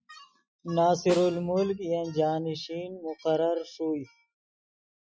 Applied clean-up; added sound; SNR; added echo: classical method Wiener filter.